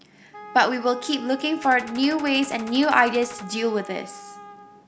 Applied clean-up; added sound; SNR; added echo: none; Gunshot, gunfire + Wind instrument, woodwind instrument; 17 dB; none.